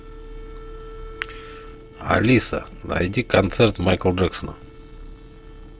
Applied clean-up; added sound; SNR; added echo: neural separator model SepFormer DNS4.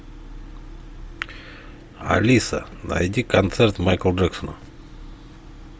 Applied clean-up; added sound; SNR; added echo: none; none; none; none.